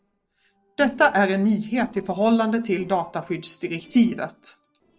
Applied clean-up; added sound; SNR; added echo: neural separator model SepFormer DNS4.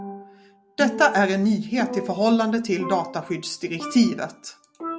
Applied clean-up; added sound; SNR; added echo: none; Percussion; 12 dB; none.